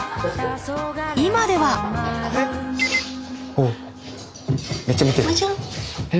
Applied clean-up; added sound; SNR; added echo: none; none; none; none.